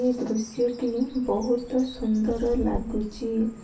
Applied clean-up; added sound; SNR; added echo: none; Bird; 12 dB; reverberation time 0.3 s.